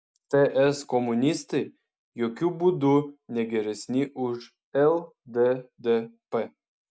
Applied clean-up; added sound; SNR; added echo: none; none; none; none.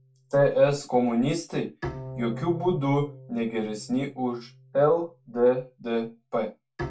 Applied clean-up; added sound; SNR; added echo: none; Bowed string instrument; 15 dB; reverberation time 0.2 s.